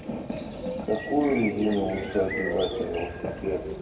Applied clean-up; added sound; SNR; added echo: none; Bird; 10 dB; reverberation time 2.3 s.